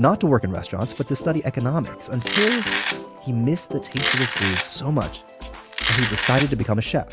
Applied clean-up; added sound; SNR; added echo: none; Domestic sounds, home sounds; 3 dB; none.